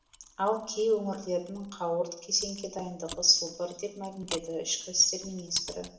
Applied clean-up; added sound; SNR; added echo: none; Mechanisms; 17 dB; reverberation time 0.7 s.